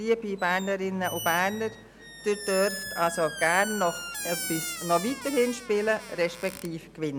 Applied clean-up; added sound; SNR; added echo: none; Squeak; 10 dB; none.